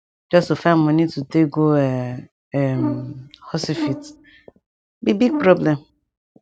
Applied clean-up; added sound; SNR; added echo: none; Brass instrument; 9 dB; none.